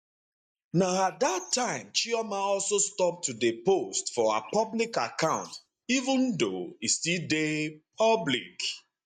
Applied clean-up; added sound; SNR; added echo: neural mask model DeepFilterNet 3.